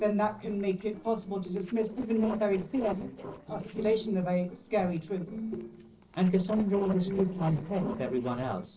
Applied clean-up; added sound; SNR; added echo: neural separator model SepFormer DNS4.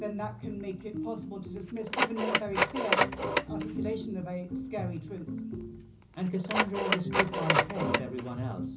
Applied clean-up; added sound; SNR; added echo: none; Telephone; -4 dB; reverberation time 0.5 s.